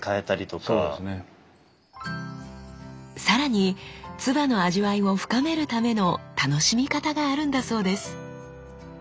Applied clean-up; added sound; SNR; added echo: none; none; none; none.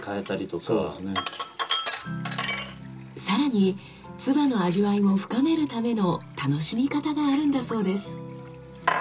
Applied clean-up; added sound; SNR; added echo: none; Sink (filling or washing); 9 dB; reverberation time 0.2 s.